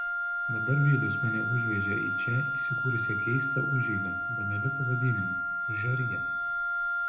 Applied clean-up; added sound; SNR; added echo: none; Wind instrument, woodwind instrument; -1 dB; reverberation time 0.9 s.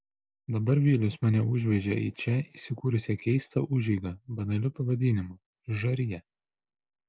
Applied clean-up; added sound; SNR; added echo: none; none; none; none.